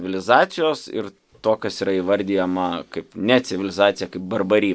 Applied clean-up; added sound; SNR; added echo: none; none; none; none.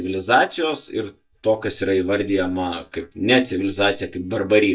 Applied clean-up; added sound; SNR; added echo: neural mask model DeepFilterNet 3.